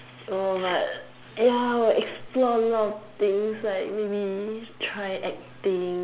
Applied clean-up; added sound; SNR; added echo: none; none; none; none.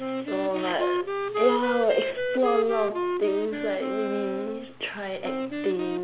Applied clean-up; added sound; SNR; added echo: none; Wind instrument, woodwind instrument; 2 dB; none.